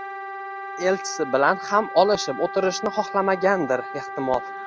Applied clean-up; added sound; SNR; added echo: none; Wind instrument, woodwind instrument; 10 dB; none.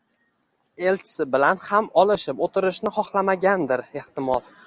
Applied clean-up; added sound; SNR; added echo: none; none; none; none.